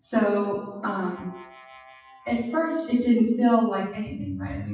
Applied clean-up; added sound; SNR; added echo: classical method WPE with log-MMSE.